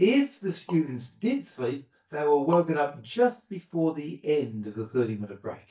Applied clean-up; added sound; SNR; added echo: neural mask model DeepFilterNet 3.